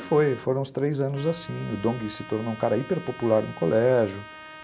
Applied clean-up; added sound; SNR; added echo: none; Trumpet; 18 dB; none.